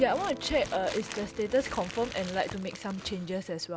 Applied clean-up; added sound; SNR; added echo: none; Guitar + Crumpling, crinkling; 11 dB; none.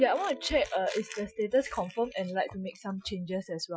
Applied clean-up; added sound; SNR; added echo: classical method Wiener filter.